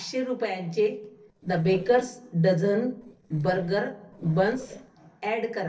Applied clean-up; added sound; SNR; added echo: neural separator model SepFormer DNS4.